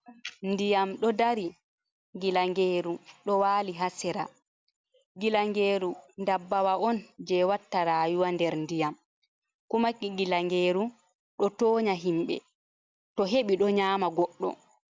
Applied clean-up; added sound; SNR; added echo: none; none; none; none.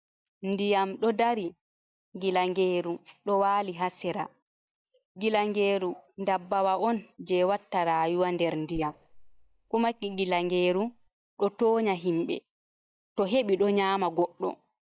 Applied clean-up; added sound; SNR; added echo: neural mask model DeepFilterNet 3.